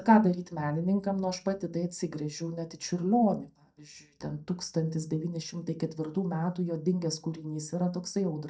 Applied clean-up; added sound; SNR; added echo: neural mask model DeepFilterNet 3.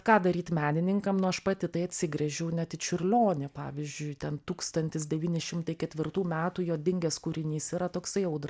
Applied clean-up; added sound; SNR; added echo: none; none; none; none.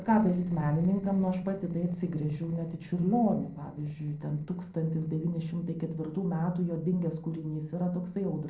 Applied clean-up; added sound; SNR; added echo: neural separator model SepFormer DNS4.